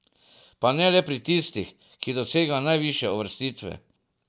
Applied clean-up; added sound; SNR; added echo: none; none; none; none.